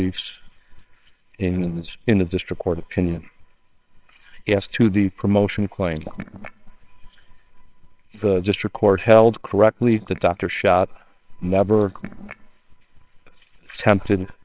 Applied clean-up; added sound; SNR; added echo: neural separator model SepFormer WHAMR!.